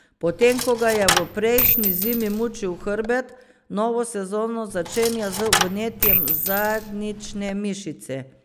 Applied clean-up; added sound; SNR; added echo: none; Coin (dropping); 0 dB; none.